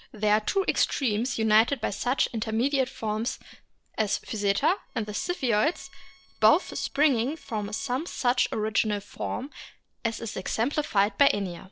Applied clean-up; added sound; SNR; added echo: neural separator model SepFormer DNS4.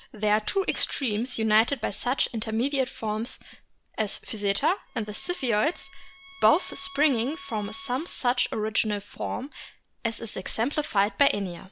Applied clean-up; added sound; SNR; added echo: none; Chirp, tweet + Bowed string instrument; 19 dB; none.